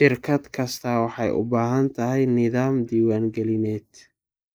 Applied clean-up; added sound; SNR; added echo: neural mask model Resemble Enhance denoiser.